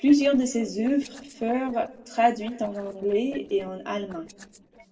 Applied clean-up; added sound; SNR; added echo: neural separator model SepFormer DNS4.